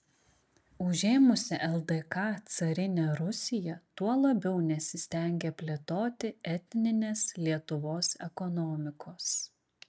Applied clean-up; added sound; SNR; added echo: none; none; none; none.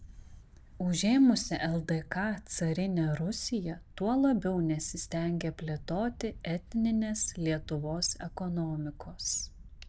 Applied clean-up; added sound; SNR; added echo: none; Wind; 17 dB; none.